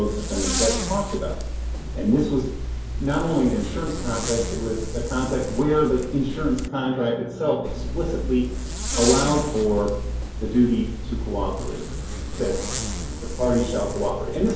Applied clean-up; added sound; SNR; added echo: none; Zipper (clothing); 4 dB; reverberation time 2.4 s.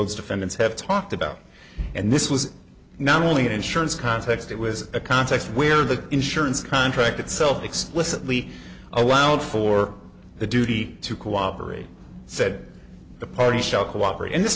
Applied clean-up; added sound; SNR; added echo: none; none; none; none.